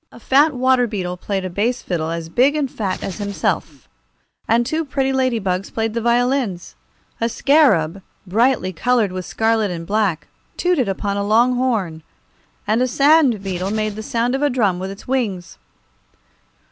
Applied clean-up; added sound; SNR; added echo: none; Hands; 17 dB; none.